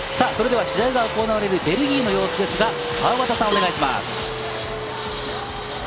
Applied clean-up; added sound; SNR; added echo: none; Cowbell + Fixed-wing aircraft, airplane; 5 dB; none.